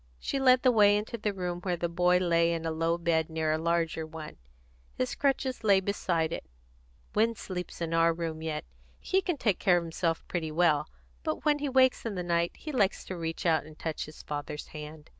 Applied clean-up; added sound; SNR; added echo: none; none; none; none.